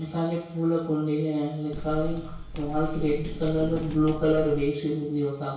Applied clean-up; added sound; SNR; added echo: none; Walk, footsteps; 6 dB; reverberation time 0.6 s.